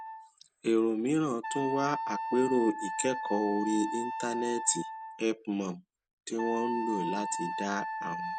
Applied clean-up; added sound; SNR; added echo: none; Wind instrument, woodwind instrument; 5 dB; none.